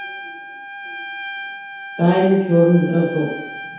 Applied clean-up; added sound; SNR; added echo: none; Trumpet; 13 dB; reverberation time 0.9 s.